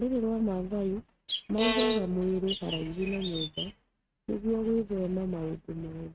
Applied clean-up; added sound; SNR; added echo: neural mask model RNNoise.